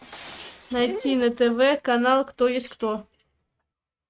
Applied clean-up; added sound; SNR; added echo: neural mask model RNNoise.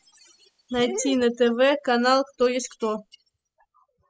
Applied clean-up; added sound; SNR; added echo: classical method spectral subtraction.